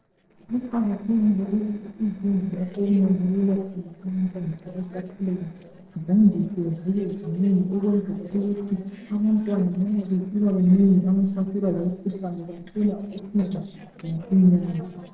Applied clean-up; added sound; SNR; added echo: neural separator model SepFormer DNS4.